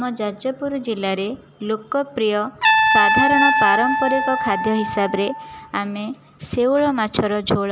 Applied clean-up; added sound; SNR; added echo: none; Trumpet; 1 dB; none.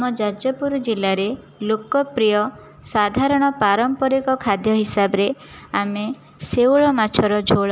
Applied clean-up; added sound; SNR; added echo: none; none; none; none.